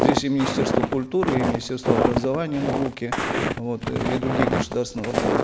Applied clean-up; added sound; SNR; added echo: none; Walk, footsteps; -1 dB; none.